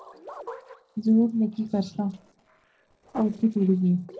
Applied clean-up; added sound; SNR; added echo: neural separator model SepFormer DNS4.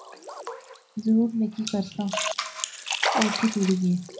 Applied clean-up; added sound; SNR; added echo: none; Splash, splatter; 5 dB; reverberation time 0.5 s.